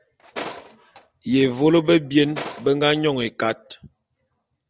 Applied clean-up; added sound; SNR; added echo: none; Tools; 16 dB; none.